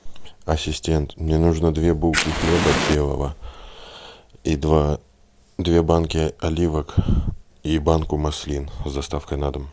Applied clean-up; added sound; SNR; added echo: none; Fire; 4 dB; none.